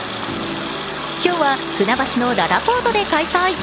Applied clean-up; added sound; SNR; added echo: none; Water tap, faucet; 6 dB; none.